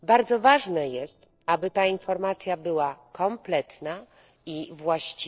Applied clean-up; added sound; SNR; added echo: neural separator model SepFormer DNS4.